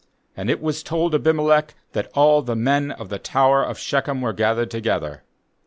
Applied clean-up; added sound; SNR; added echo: none; none; none; none.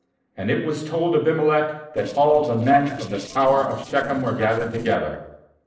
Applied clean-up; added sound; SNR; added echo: neural separator model SepFormer DNS4.